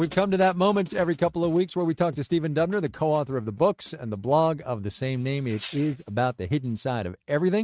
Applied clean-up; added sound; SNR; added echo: neural mask model RNNoise.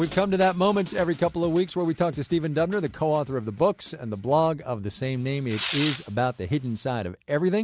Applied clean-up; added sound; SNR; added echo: none; Tearing; 11 dB; none.